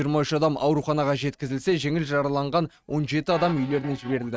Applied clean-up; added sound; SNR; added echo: neural mask model RNNoise.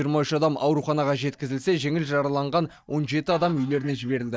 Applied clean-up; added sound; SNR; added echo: neural mask model DeepFilterNet 3.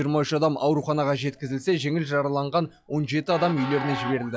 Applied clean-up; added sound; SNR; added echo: classical method log-MMSE.